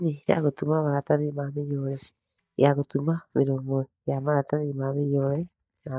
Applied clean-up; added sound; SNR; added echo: neural mask model DeepFilterNet 3.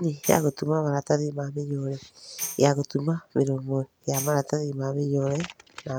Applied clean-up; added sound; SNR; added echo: none; Tambourine; 14 dB; none.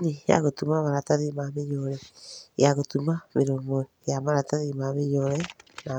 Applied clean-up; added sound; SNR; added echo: none; none; none; none.